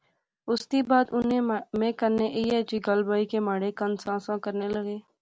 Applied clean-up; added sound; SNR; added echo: none; none; none; none.